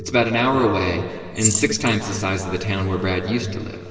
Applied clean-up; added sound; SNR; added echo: none; Rattle / Keys jangling; 7 dB; reverberation time 2.5 s.